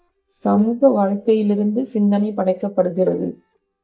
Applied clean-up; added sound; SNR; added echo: neural mask model DeepFilterNet 3.